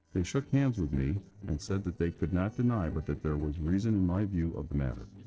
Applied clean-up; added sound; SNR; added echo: neural separator model SepFormer DNS4.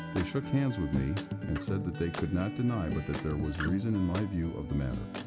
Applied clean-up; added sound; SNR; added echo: none; Acoustic guitar; 5 dB; none.